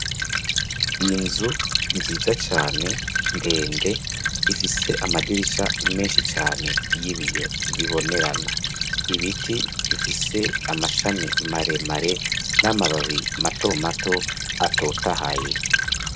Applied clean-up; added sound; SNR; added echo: none; Stream / Trickle, dribble; -2 dB; none.